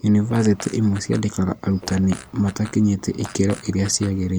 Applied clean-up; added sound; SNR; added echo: none; Fart; 20 dB; none.